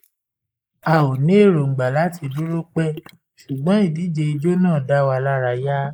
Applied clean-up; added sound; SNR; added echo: neural mask model Resemble Enhance denoiser.